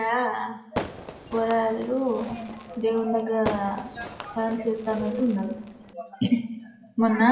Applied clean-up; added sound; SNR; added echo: none; Fireworks; 12 dB; reverberation time 1.0 s.